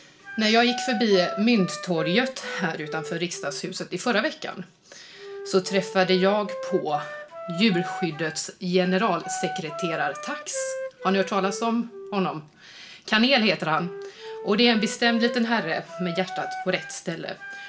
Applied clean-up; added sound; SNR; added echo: none; Wind instrument, woodwind instrument; 11 dB; reverberation time 0.3 s.